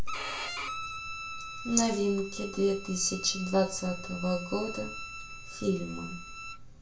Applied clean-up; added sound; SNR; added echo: none; Bowed string instrument; 9 dB; reverberation time 0.3 s.